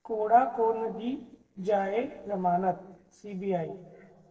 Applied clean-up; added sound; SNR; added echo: neural separator model SepFormer DNS4.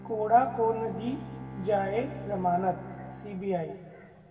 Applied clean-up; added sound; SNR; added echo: none; Bowed string instrument; 12 dB; reverberation time 2.1 s.